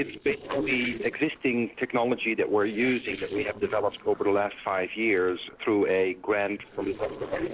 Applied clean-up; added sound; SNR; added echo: neural separator model SepFormer DNS4.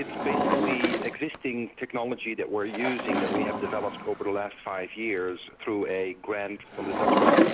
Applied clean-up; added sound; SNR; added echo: none; Drawer open or close; -3 dB; none.